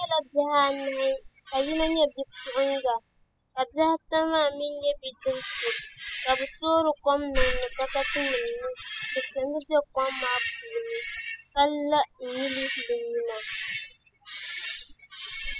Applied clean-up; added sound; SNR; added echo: classical method spectral subtraction.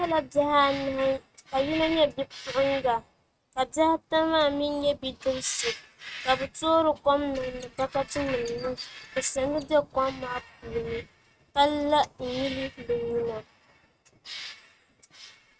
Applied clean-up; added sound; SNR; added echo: neural mask model RNNoise.